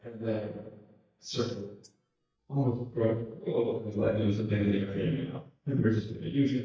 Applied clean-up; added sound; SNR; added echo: neural mask model DeepFilterNet 3.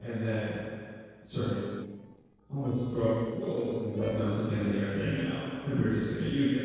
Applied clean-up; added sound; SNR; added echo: neural separator model SepFormer DNS4.